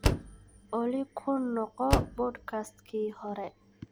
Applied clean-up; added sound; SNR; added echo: none; Slam; 1 dB; none.